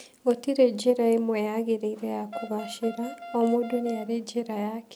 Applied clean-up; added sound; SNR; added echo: none; Wind instrument, woodwind instrument; 14 dB; none.